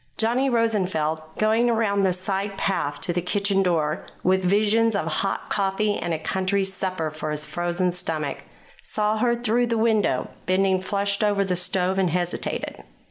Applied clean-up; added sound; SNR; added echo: none; none; none; none.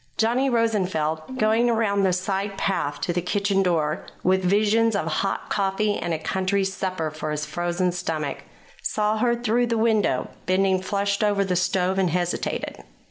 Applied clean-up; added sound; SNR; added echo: none; Bowed string instrument; 14 dB; none.